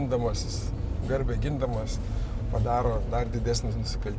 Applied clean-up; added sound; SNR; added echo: none; Bass guitar + Guitar; 19 dB; none.